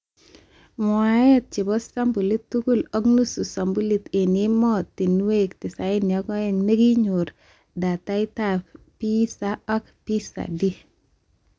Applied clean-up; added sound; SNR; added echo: none; none; none; none.